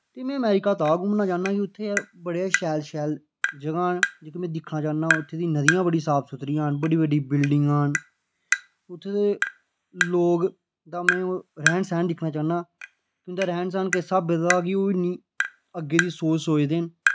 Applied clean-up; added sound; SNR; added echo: none; Tap; 6 dB; none.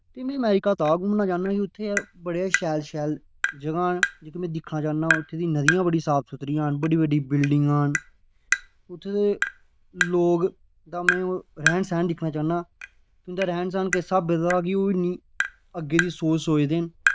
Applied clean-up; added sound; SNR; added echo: neural diffusion model UNIVERSE++.